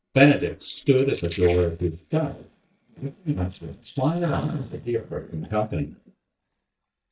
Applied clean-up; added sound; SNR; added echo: neural mask model DeepFilterNet 3.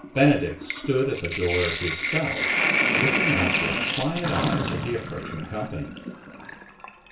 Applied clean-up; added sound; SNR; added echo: none; Sink (filling or washing); 0 dB; reverberation time 0.3 s.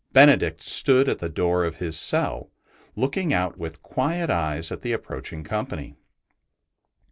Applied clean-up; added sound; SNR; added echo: none; none; none; none.